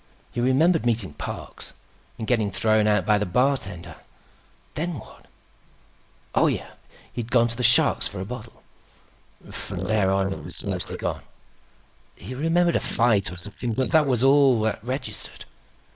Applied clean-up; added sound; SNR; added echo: neural mask model Resemble Enhance denoiser.